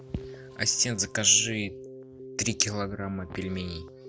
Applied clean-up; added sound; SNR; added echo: none; Keyboard (musical); 16 dB; none.